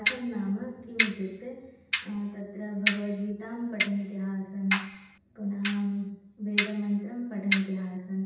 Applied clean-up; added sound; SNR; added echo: none; Clock; -3 dB; reverberation time 0.9 s.